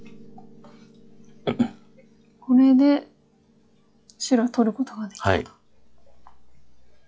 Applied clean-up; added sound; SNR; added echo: classical method log-MMSE.